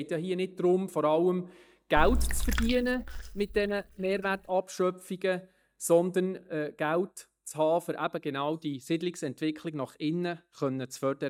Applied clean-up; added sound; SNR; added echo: neural mask model DeepFilterNet 3.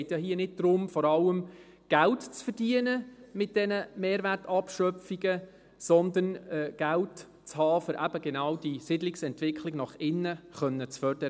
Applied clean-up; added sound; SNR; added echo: none; none; none; none.